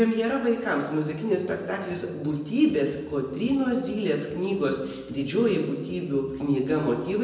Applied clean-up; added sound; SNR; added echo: none; none; none; reverberation time 0.9 s.